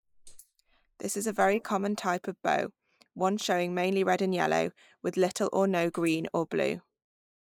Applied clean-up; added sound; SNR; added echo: neural mask model Resemble Enhance denoiser.